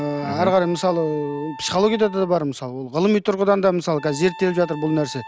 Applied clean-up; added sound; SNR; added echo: none; Wind instrument, woodwind instrument; 18 dB; none.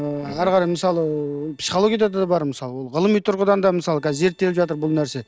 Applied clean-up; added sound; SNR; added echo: neural separator model SepFormer DNS4.